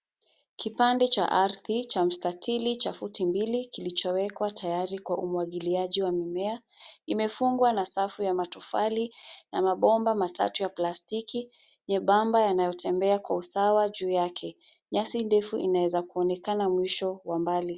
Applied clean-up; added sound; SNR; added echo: none; none; none; none.